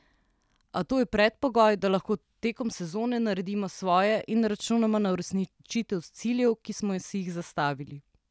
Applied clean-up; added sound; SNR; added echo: none; none; none; none.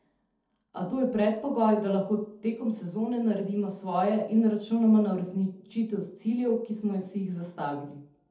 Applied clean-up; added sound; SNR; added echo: none; none; none; reverberation time 0.6 s.